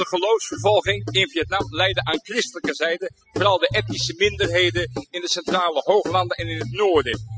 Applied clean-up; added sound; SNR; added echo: classical method spectral subtraction.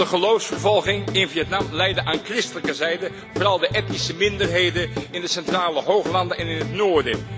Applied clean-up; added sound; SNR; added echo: none; Guitar / Drum; 8 dB; none.